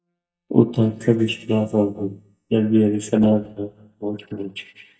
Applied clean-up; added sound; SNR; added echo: neural mask model DeepFilterNet 3.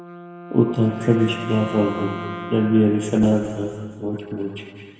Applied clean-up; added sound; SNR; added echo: none; Wind instrument, woodwind instrument; 14 dB; reverberation time 2.2 s.